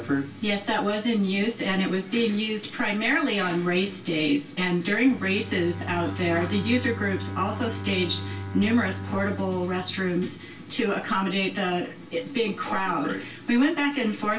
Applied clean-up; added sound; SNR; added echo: none; Bowed string instrument; 13 dB; reverberation time 0.2 s.